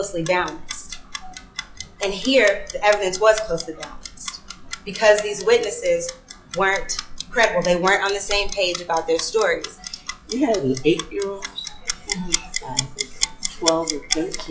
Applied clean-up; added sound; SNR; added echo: classical method log-MMSE.